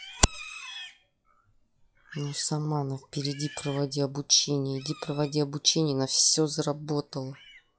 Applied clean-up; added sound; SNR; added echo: classical method log-MMSE.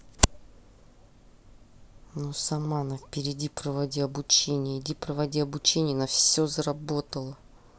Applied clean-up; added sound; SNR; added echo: none; none; none; none.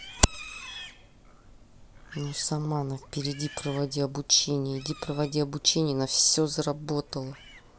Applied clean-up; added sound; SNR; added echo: none; Livestock, farm animals, working animals; 20 dB; none.